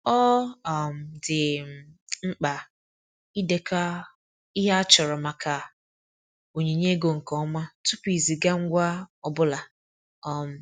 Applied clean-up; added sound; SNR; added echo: none; none; none; none.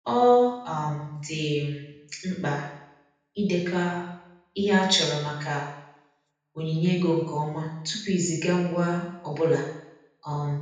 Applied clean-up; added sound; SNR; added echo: none; none; none; reverberation time 0.8 s.